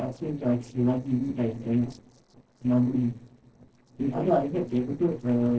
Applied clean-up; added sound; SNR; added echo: neural separator model SepFormer DNS4.